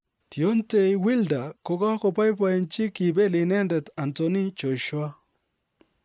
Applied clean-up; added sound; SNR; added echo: none; none; none; none.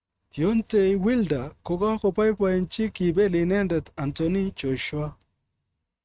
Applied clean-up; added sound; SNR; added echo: neural mask model RNNoise.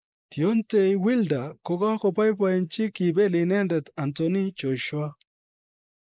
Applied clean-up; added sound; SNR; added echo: neural mask model Resemble Enhance denoiser.